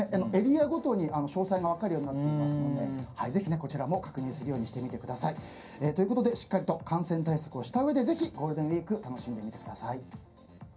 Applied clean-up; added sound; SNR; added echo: none; none; none; reverberation time 0.3 s.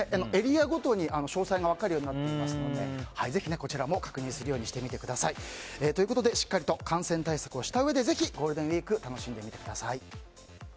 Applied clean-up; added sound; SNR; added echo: none; none; none; none.